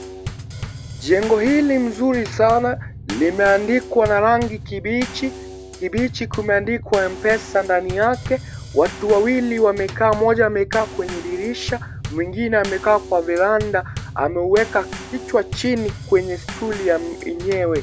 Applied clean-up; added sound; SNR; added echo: none; Bass drum / Snare drum / Drum kit; 12 dB; none.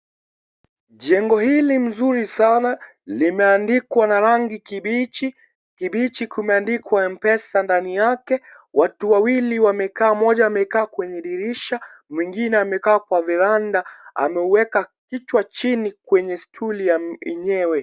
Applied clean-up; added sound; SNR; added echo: none; none; none; none.